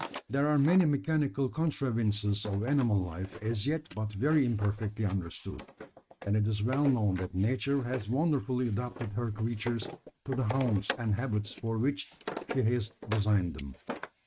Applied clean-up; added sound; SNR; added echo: neural mask model RNNoise.